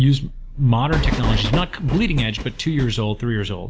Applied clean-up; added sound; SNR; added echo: none; Train; 4 dB; none.